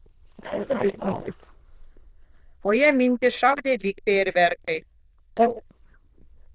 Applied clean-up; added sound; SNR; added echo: neural diffusion model UNIVERSE++.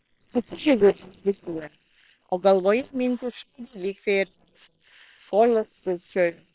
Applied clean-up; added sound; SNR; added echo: neural separator model SepFormer WHAM!.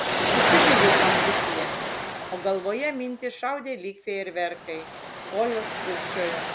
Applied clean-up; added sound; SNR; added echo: none; Waves, surf; -4 dB; none.